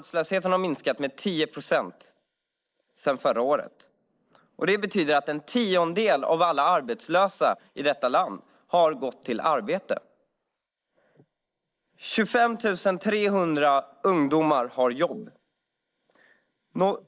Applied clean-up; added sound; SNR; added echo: neural mask model Resemble Enhance denoiser.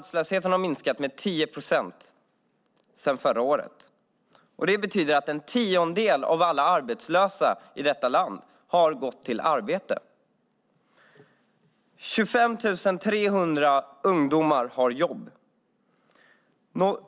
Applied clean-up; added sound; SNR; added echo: none; none; none; none.